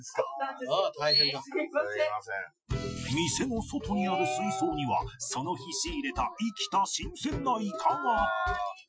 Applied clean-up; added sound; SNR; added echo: classical method Wiener filter.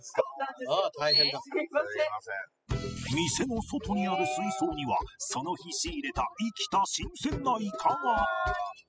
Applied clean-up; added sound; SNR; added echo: classical method spectral subtraction.